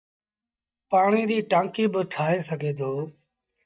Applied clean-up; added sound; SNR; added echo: neural mask model DeepFilterNet 3.